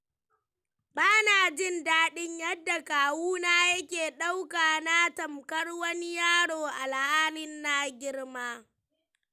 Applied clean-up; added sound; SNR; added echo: none; none; none; none.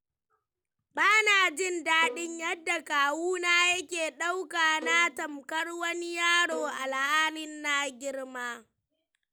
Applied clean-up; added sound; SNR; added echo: none; Bowed string instrument; 15 dB; none.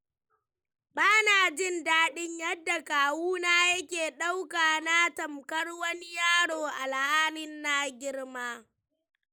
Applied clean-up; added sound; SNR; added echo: neural mask model Resemble Enhance denoiser.